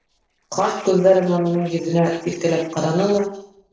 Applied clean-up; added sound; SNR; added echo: neural separator model SepFormer DNS4.